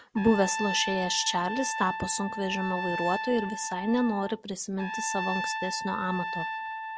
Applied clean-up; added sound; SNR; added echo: none; Trumpet; 5 dB; none.